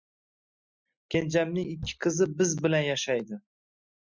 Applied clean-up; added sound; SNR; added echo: classical method Wiener filter.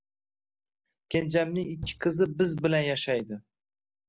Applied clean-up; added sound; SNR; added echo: none; Knock; 15 dB; none.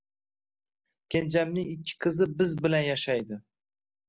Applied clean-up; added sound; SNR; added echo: none; none; none; none.